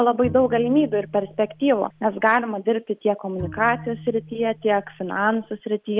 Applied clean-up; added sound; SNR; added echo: none; Bowed string instrument; 17 dB; none.